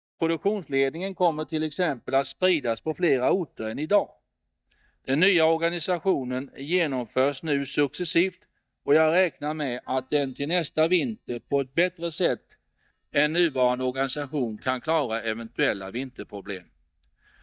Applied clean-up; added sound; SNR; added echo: neural mask model DeepFilterNet 3.